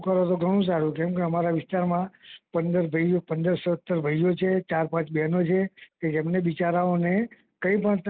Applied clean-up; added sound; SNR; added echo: none; none; none; none.